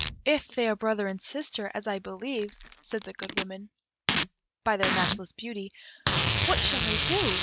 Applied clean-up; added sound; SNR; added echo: none; Packing tape, duct tape; -3 dB; none.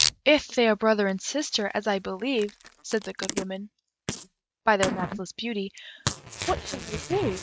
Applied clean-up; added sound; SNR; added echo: neural mask model RNNoise.